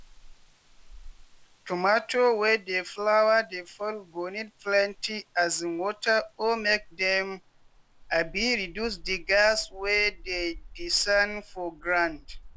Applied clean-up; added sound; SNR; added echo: none; Rain; 18 dB; none.